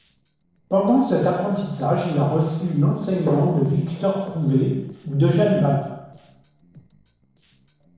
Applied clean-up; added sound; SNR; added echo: neural separator model SepFormer DNS4.